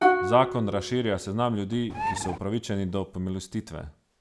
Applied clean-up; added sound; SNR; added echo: none; Plucked string instrument + Bird; 1 dB; none.